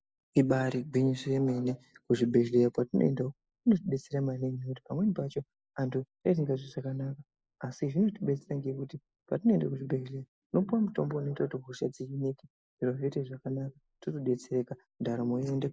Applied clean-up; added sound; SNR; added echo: neural mask model Resemble Enhance denoiser.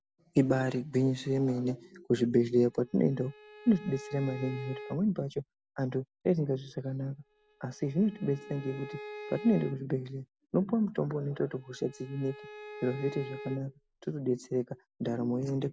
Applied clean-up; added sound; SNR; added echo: none; Bowed string instrument; 15 dB; none.